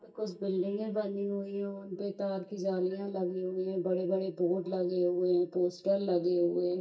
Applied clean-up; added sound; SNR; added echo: neural mask model DeepFilterNet 3.